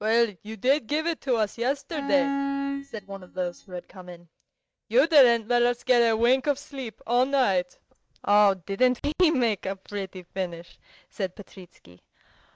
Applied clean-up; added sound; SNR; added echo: neural mask model DeepFilterNet 3.